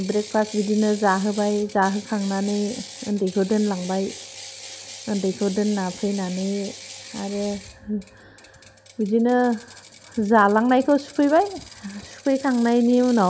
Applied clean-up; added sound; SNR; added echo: none; Ratchet, pawl; 18 dB; none.